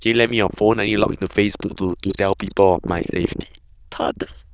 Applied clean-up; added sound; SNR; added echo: neural diffusion model UNIVERSE++.